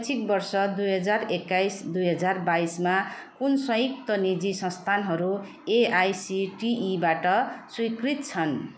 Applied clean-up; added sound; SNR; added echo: none; none; none; none.